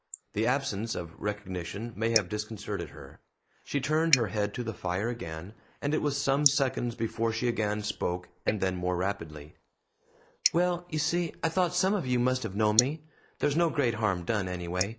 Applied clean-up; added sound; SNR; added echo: neural mask model Resemble Enhance denoiser.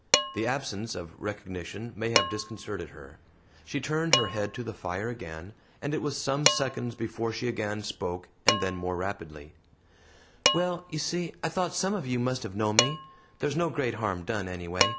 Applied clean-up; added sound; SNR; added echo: none; Dishes, pots, and pans; 2 dB; none.